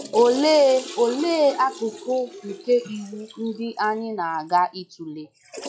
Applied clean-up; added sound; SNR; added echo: classical method log-MMSE.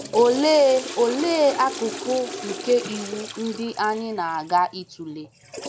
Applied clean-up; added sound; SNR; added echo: none; Toilet flush / Water; 12 dB; none.